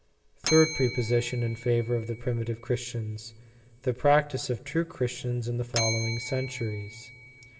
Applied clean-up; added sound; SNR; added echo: none; Bell; 11 dB; reverberation time 1.3 s.